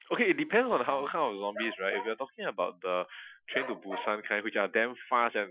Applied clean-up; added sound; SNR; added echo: classical method Wiener filter.